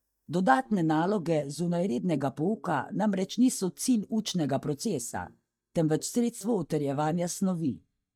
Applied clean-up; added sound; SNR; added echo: neural mask model DeepFilterNet 3.